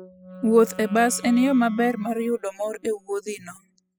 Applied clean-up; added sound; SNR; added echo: classical method spectral subtraction.